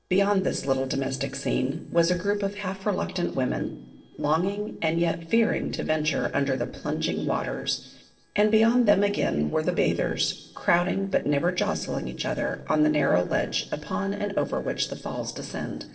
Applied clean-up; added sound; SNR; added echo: neural separator model SepFormer DNS4.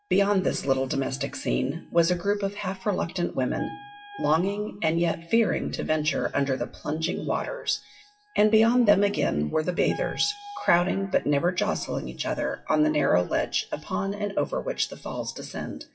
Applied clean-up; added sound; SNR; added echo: classical method WPE with log-MMSE.